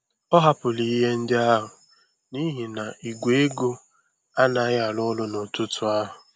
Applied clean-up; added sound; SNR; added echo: none; none; none; none.